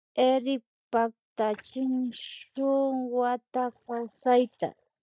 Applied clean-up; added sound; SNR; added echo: neural mask model DeepFilterNet 3.